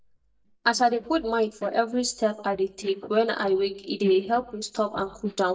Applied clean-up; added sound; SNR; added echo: neural mask model DeepFilterNet 3.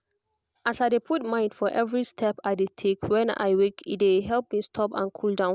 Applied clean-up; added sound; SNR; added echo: none; none; none; none.